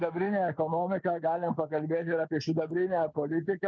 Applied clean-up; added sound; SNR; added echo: none; none; none; none.